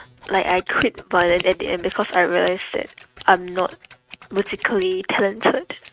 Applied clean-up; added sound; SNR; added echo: neural mask model RNNoise.